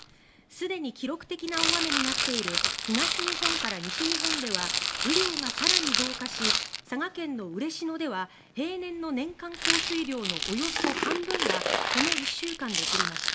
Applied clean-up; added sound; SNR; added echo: none; Rattle; -4 dB; none.